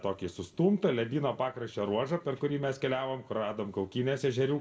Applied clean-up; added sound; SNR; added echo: none; none; none; reverberation time 0.5 s.